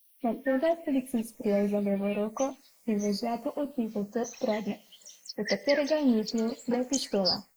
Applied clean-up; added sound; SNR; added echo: neural mask model Resemble Enhance denoiser.